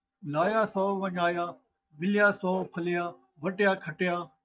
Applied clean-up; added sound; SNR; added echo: neural mask model DeepFilterNet 3.